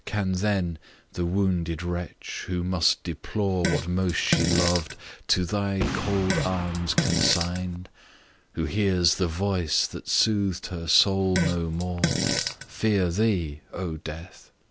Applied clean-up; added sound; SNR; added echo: none; Fart + Boom; 2 dB; none.